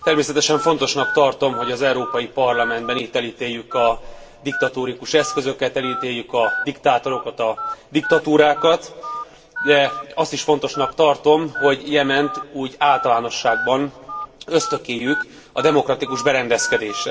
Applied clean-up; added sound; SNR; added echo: none; Telephone; 10 dB; reverberation time 0.3 s.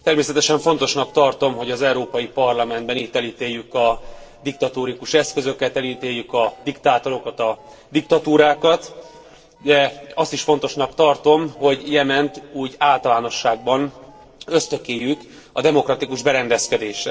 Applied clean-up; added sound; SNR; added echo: neural separator model SepFormer DNS4.